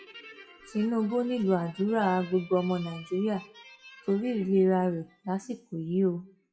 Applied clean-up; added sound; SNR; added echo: classical method WPE with log-MMSE.